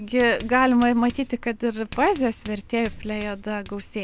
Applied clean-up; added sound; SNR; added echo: none; Writing; 17 dB; none.